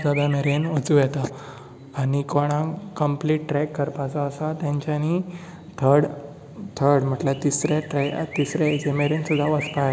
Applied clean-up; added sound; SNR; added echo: none; Chirp, tweet; 18 dB; none.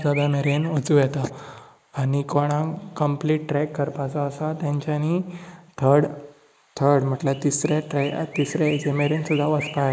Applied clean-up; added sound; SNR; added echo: neural mask model Resemble Enhance denoiser.